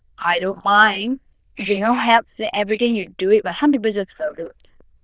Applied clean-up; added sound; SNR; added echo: neural diffusion model UNIVERSE++.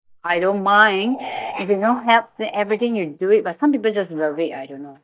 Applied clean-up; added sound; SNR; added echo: neural mask model DeepFilterNet 3.